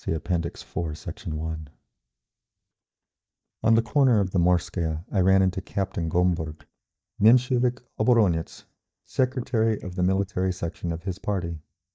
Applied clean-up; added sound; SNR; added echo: neural mask model DeepFilterNet 3.